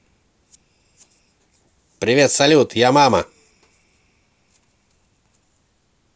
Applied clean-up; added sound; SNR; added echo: none; none; none; none.